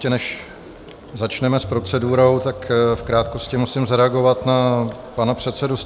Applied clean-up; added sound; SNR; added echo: none; Tabla; 19 dB; none.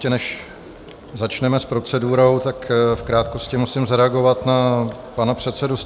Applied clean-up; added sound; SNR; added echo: none; none; none; none.